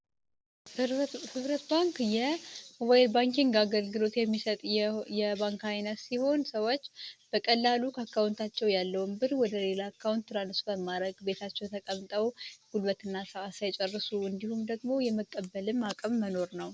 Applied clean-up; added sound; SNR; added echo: none; none; none; none.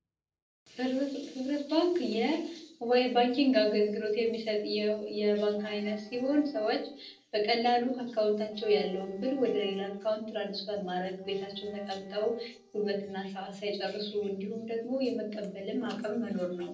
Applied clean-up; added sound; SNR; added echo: neural separator model SepFormer DNS4.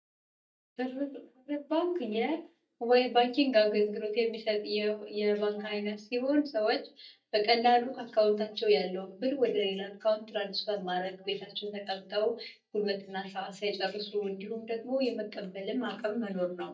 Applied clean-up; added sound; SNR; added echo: neural mask model DeepFilterNet 3.